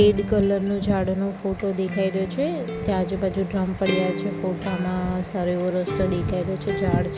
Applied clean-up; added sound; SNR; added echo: none; Acoustic guitar; 8 dB; none.